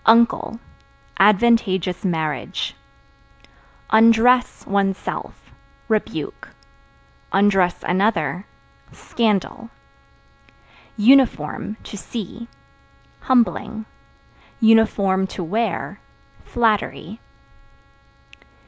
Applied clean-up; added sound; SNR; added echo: none; none; none; none.